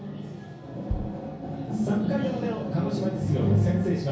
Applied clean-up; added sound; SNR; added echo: none; Bass drum; 12 dB; reverberation time 0.6 s.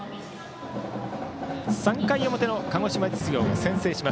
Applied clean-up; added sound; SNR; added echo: none; none; none; none.